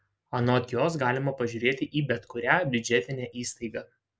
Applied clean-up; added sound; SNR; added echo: none; none; none; none.